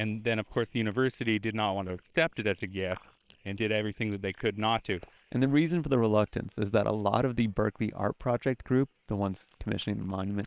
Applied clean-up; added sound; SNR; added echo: neural separator model SepFormer WHAM!.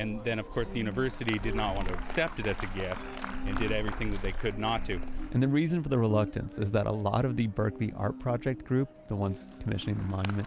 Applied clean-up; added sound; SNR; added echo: none; Applause; 17 dB; none.